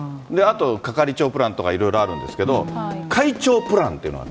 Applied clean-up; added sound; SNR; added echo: none; Fire / Fireworks + Wind instrument, woodwind instrument; 19 dB; none.